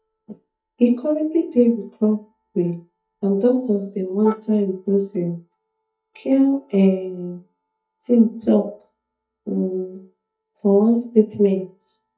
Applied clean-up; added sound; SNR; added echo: neural mask model DeepFilterNet 3.